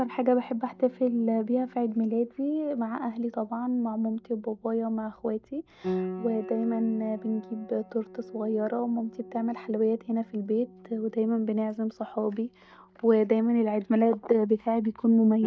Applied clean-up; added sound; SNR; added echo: none; Piano; 16 dB; none.